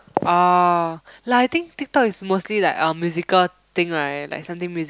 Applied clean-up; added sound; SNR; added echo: none; none; none; none.